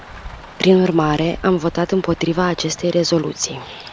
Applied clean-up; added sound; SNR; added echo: none; Rain; 19 dB; none.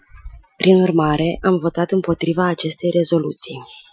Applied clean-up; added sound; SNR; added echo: classical method Wiener filter.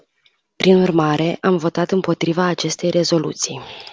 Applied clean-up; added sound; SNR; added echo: none; none; none; none.